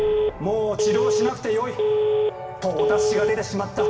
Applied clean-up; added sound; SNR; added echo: none; Telephone; -3 dB; reverberation time 1.8 s.